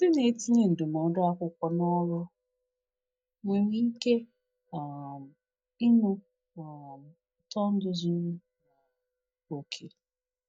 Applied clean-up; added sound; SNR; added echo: neural mask model DeepFilterNet 3.